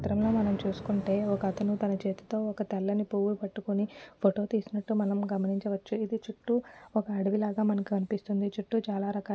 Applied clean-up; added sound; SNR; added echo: none; Drum + Thunder; 17 dB; none.